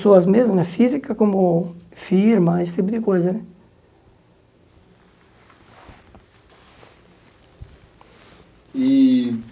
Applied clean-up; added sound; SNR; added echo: none; none; none; none.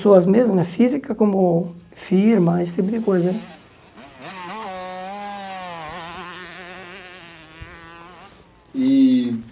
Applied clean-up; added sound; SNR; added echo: none; Motorcycle; 17 dB; none.